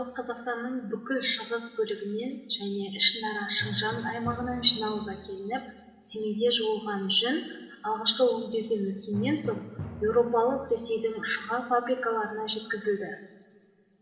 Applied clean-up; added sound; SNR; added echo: none; Drum; 17 dB; reverberation time 2.5 s.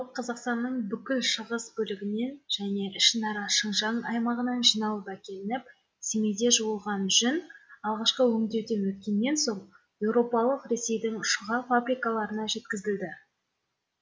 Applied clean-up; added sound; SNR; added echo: none; none; none; none.